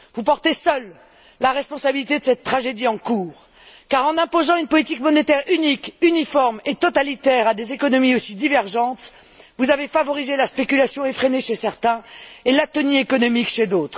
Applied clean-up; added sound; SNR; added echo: none; none; none; none.